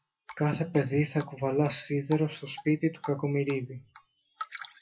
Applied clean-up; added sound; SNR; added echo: classical method WPE with log-MMSE.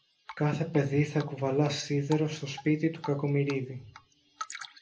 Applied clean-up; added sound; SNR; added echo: none; Drip; 18 dB; reverberation time 0.3 s.